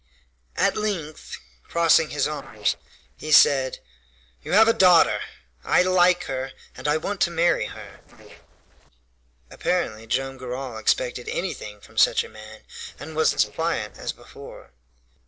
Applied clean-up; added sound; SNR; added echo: neural separator model SepFormer DNS4.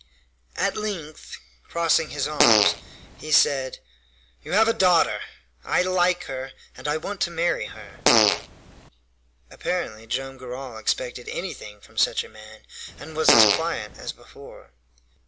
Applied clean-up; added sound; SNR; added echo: none; Fart; -4 dB; none.